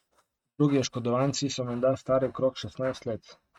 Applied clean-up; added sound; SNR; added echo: neural mask model RNNoise.